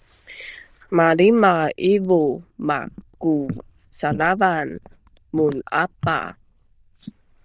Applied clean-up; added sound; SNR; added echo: neural diffusion model UNIVERSE++.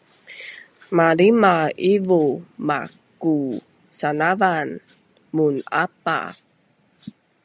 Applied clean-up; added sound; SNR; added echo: none; none; none; none.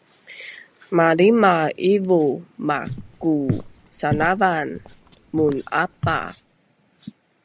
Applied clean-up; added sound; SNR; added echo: none; Walk, footsteps; 10 dB; none.